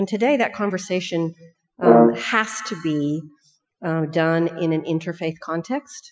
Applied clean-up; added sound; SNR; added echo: classical method Wiener filter.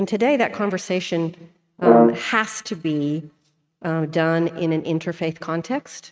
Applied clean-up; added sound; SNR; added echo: neural mask model RNNoise.